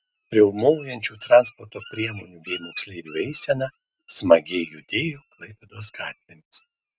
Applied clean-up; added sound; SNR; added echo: neural mask model RNNoise.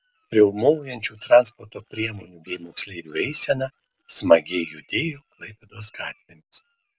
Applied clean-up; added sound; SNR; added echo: neural separator model SepFormer DNS4.